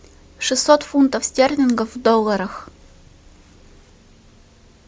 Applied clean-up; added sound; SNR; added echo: none; none; none; none.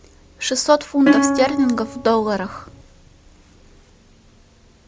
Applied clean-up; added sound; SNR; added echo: none; Plucked string instrument; -1 dB; none.